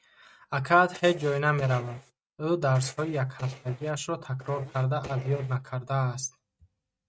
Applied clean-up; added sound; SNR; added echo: neural mask model RNNoise.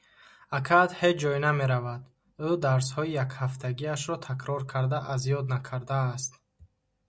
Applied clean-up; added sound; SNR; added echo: none; none; none; none.